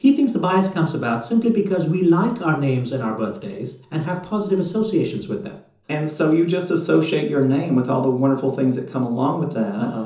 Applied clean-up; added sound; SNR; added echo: none; none; none; reverberation time 0.6 s.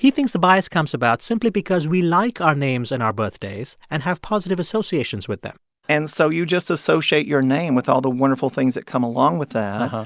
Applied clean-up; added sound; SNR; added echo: none; none; none; none.